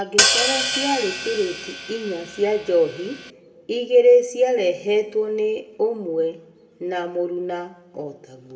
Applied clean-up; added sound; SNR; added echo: none; Hi-hat; 2 dB; reverberation time 1.4 s.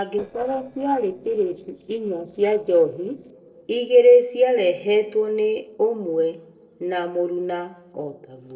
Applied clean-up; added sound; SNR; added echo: neural separator model SepFormer DNS4.